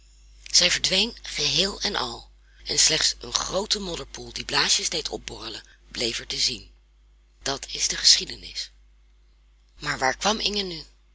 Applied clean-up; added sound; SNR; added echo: none; none; none; none.